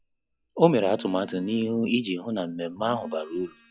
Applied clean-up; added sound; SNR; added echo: classical method log-MMSE.